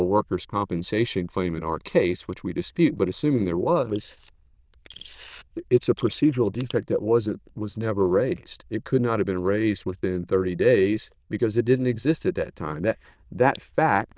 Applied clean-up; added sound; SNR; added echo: neural diffusion model UNIVERSE++.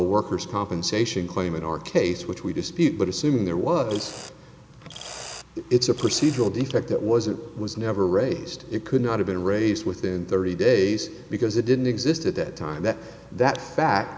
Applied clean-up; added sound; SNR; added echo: none; Mechanisms; 18 dB; none.